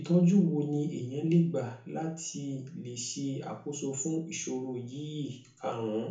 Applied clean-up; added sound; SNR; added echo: none; none; none; reverberation time 0.6 s.